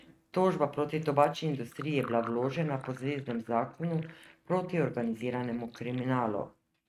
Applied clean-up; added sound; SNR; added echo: neural mask model RNNoise.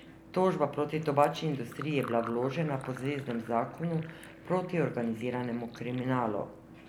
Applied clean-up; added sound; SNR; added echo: none; Fill (with liquid); 20 dB; none.